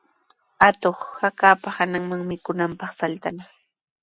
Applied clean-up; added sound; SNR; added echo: none; none; none; none.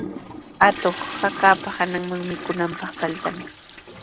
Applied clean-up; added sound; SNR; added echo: none; Toilet flush; 10 dB; none.